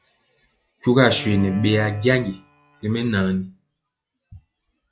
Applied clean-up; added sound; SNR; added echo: classical method log-MMSE.